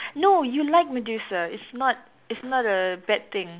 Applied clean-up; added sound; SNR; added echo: none; none; none; none.